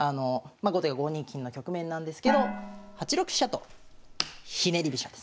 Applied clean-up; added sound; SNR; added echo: none; Gong; 5 dB; none.